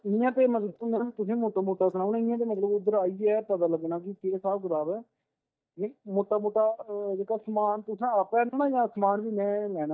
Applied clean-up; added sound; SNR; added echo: neural mask model DeepFilterNet 3.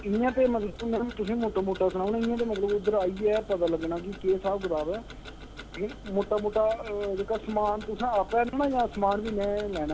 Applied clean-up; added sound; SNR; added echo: none; Tick-tock; 14 dB; none.